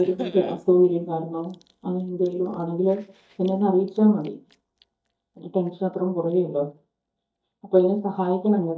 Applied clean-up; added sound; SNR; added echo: neural mask model DeepFilterNet 3.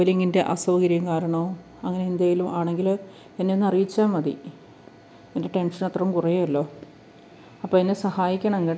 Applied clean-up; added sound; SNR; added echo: none; none; none; none.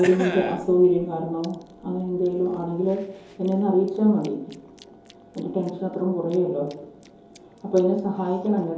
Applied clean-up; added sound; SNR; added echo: none; Chewing, mastication / Cough; 18 dB; reverberation time 2.8 s.